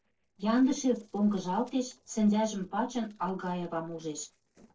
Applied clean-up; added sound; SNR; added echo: neural separator model SepFormer DNS4.